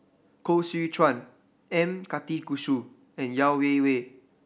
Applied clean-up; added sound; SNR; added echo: none; none; none; none.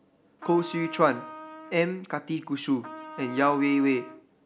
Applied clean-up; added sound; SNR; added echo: none; Trumpet; 15 dB; none.